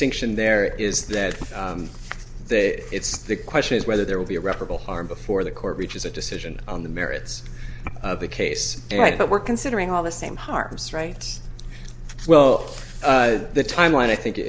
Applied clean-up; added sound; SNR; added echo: none; none; none; none.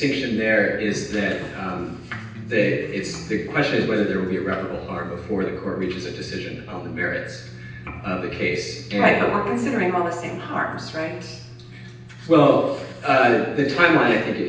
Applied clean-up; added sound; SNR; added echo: none; Electric guitar; 13 dB; reverberation time 0.9 s.